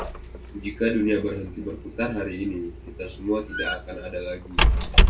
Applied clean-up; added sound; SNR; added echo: none; Squeak; -4 dB; reverberation time 0.2 s.